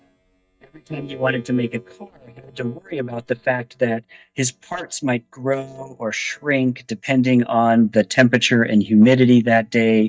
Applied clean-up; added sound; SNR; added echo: neural mask model DeepFilterNet 3.